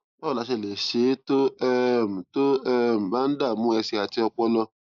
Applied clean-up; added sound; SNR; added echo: neural mask model Resemble Enhance denoiser.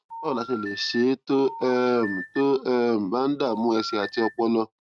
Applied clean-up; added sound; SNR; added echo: neural mask model RNNoise.